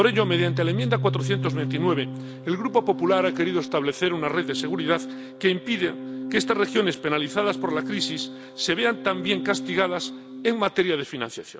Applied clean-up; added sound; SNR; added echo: none; Organ; 7 dB; none.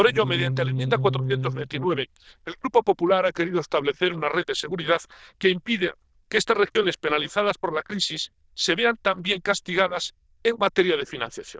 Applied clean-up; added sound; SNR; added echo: neural diffusion model UNIVERSE++.